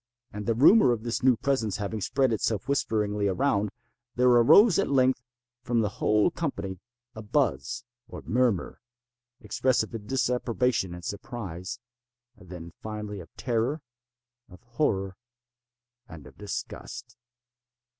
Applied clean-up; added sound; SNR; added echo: none; none; none; none.